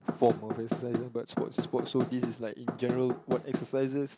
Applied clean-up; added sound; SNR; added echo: none; Knock / Wood; 4 dB; none.